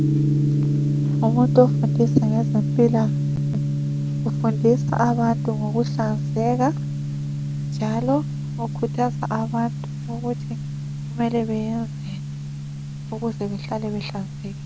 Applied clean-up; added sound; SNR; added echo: none; Gong; -1 dB; none.